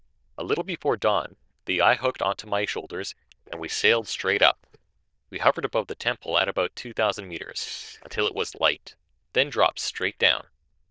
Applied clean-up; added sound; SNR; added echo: neural diffusion model UNIVERSE++.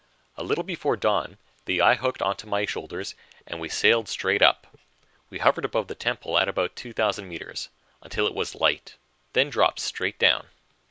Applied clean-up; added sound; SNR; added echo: none; none; none; none.